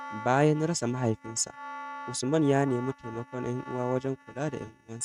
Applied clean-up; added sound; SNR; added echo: neural mask model RNNoise.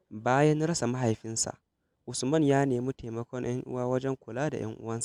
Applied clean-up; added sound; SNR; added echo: none; none; none; none.